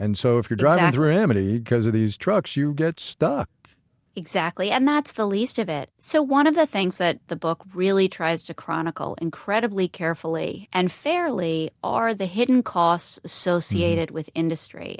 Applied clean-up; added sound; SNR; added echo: none; none; none; none.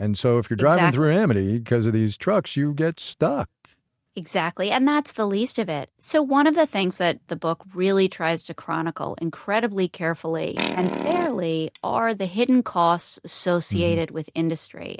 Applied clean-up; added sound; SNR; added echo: neural mask model RNNoise.